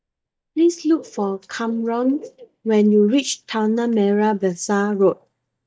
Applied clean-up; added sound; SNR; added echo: neural mask model DeepFilterNet 3.